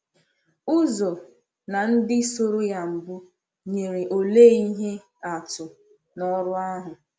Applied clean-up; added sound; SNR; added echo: none; none; none; none.